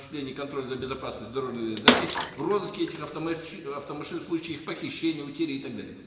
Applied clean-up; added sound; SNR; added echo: none; Bathtub (filling or washing) / Water / Splash, splatter; -4 dB; reverberation time 2.0 s.